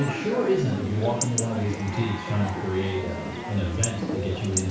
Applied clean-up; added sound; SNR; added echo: none; Chatter / Chirp, tweet / Livestock, farm animals, working animals; 5 dB; reverberation time 0.4 s.